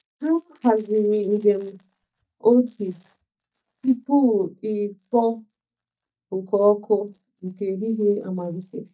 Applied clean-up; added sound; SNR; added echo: neural mask model DeepFilterNet 3.